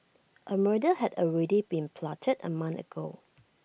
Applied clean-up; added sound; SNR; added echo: none; none; none; none.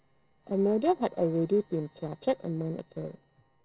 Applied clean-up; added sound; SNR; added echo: neural separator model SepFormer DNS4.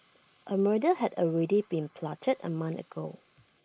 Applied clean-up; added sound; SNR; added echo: neural mask model Resemble Enhance denoiser.